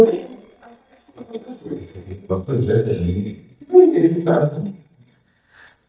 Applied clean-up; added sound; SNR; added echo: neural mask model DeepFilterNet 3.